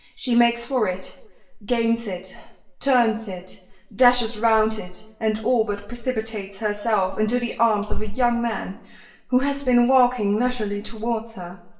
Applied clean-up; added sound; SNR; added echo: none; none; none; reverberation time 0.8 s.